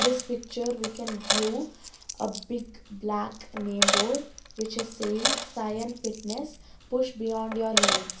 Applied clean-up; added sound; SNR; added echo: none; Coin (dropping); 0 dB; reverberation time 0.3 s.